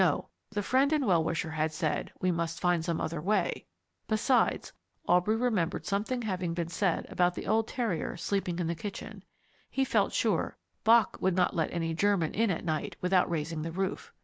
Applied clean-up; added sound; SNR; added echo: none; none; none; none.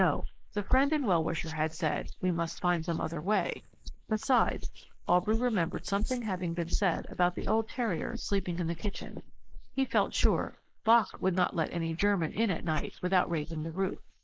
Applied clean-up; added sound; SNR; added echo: neural mask model Resemble Enhance denoiser.